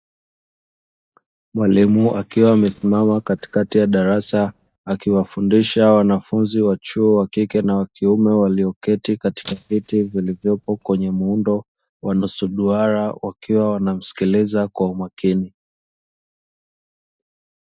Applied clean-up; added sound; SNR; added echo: neural mask model DeepFilterNet 3.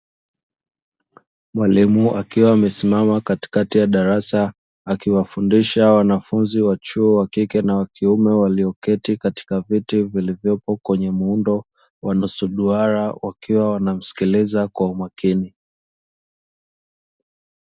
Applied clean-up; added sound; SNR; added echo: none; none; none; none.